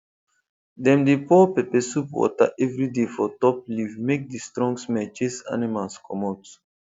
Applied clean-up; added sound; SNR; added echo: none; none; none; none.